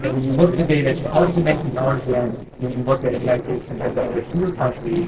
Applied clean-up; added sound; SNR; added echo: neural separator model SepFormer DNS4.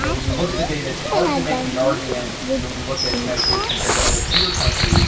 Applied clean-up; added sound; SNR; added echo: none; Bird vocalization, bird call, bird song; -5 dB; reverberation time 2.4 s.